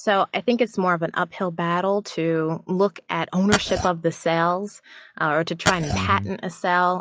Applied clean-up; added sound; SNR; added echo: classical method log-MMSE.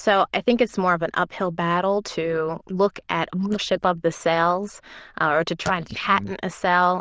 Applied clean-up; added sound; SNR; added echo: neural diffusion model UNIVERSE++.